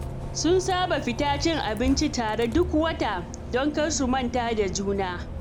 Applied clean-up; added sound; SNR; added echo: none; Bus; 8 dB; none.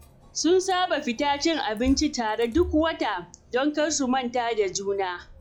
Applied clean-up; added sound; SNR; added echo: classical method log-MMSE.